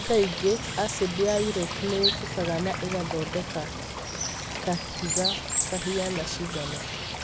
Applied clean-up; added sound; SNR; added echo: none; Water / Bird; 2 dB; none.